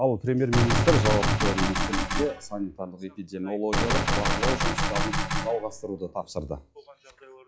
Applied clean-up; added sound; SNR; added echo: classical method log-MMSE.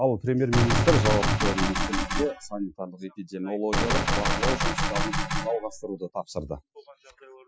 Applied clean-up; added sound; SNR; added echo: classical method Wiener filter.